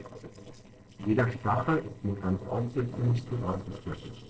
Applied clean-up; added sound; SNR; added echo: neural separator model SepFormer DNS4.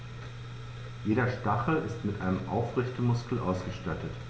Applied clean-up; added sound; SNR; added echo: none; none; none; none.